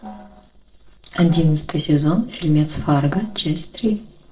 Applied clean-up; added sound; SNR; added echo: neural separator model SepFormer DNS4.